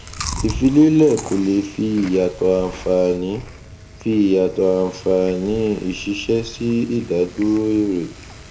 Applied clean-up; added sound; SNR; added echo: none; Chewing, mastication; 15 dB; reverberation time 1.0 s.